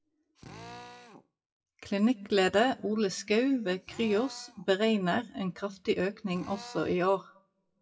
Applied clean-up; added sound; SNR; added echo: classical method WPE with log-MMSE.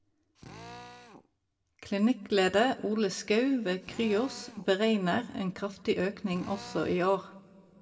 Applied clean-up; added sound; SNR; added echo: none; Drill; 19 dB; reverberation time 1.9 s.